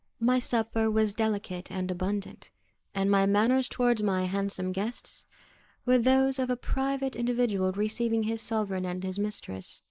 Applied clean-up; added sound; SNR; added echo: neural mask model Resemble Enhance denoiser.